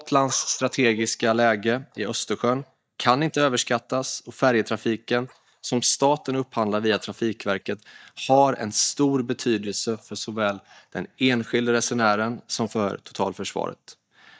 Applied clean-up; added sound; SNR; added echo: neural mask model DeepFilterNet 3.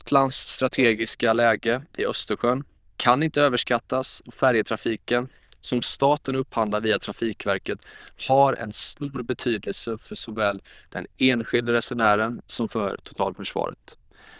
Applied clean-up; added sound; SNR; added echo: neural diffusion model UNIVERSE++.